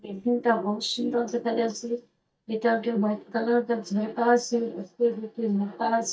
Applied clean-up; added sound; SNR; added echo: neural mask model DeepFilterNet 3.